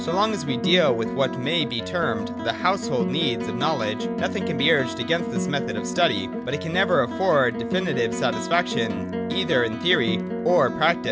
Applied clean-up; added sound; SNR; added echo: none; Plucked string instrument; 4 dB; none.